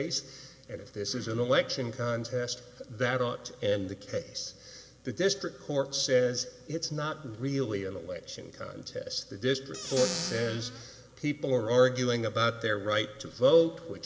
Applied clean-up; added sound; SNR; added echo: none; Squeak / Cupboard open or close; 7 dB; reverberation time 1.9 s.